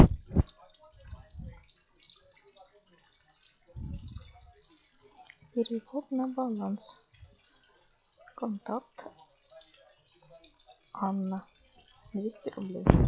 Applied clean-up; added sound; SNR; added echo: classical method log-MMSE.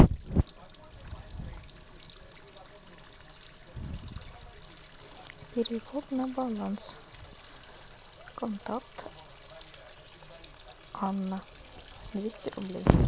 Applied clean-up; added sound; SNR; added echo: none; Water tap, faucet; 17 dB; none.